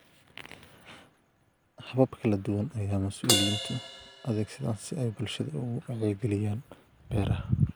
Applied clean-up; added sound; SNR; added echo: none; Crash cymbal; 8 dB; none.